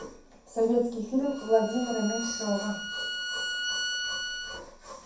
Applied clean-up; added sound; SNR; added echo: none; Bowed string instrument; 6 dB; reverberation time 0.6 s.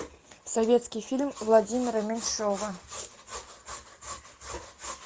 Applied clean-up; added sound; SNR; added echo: none; none; none; none.